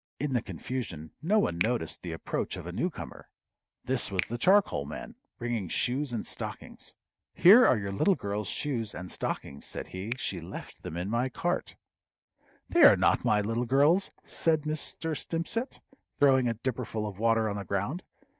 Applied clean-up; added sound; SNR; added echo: neural mask model RNNoise.